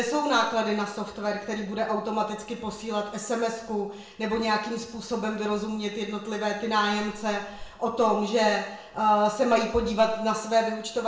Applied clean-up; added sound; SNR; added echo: none; Wind; 18 dB; reverberation time 0.7 s.